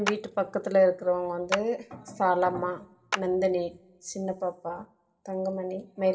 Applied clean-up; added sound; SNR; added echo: none; Clapping; 11 dB; reverberation time 0.4 s.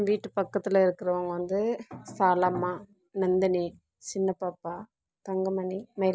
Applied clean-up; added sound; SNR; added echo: none; none; none; none.